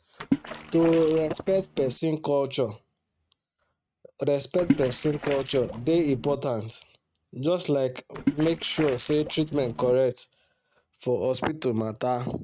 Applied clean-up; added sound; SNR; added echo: neural mask model RNNoise.